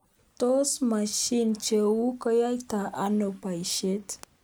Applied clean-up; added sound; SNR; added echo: none; none; none; none.